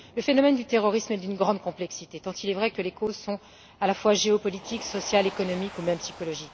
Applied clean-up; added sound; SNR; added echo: none; Motor vehicle (road); 19 dB; none.